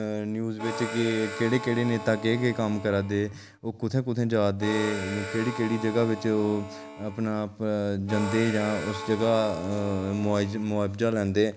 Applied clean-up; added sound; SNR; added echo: none; Harmonica; 11 dB; none.